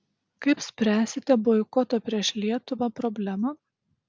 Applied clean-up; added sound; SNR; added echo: none; none; none; none.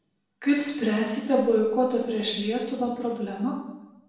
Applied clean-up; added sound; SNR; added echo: none; none; none; reverberation time 0.9 s.